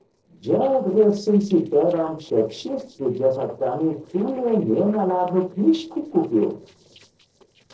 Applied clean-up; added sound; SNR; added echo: neural separator model SepFormer DNS4.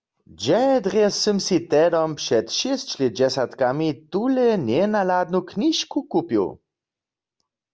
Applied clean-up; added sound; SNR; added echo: none; none; none; none.